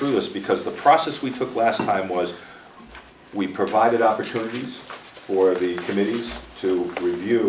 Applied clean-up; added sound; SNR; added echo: none; none; none; none.